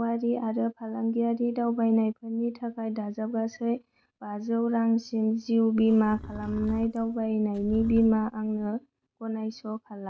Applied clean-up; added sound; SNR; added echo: none; Livestock, farm animals, working animals; 15 dB; none.